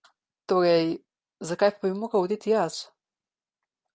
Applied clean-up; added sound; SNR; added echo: none; none; none; none.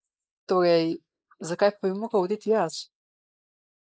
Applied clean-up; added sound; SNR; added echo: neural mask model Resemble Enhance denoiser.